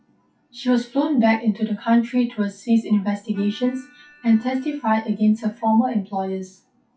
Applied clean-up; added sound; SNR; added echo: classical method WPE with log-MMSE.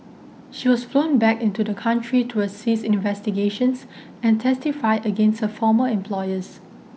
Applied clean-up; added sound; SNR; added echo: none; none; none; none.